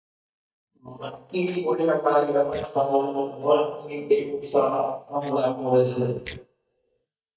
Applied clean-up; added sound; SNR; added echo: neural mask model DeepFilterNet 3.